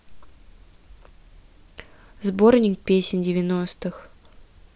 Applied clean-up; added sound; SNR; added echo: none; none; none; none.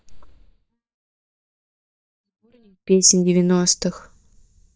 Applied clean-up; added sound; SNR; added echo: neural mask model DeepFilterNet 3.